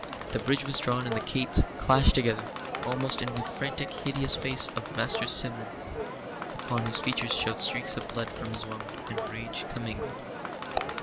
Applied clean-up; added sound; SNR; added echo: none; Crowd; 6 dB; none.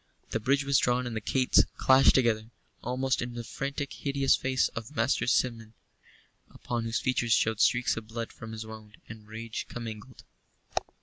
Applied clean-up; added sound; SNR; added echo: none; none; none; none.